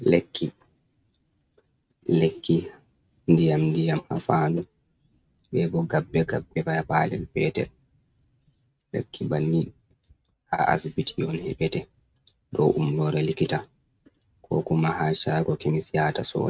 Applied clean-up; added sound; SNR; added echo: neural mask model RNNoise.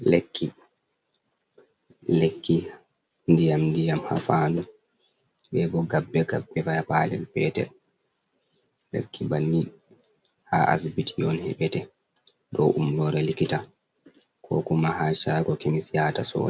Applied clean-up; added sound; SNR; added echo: none; none; none; none.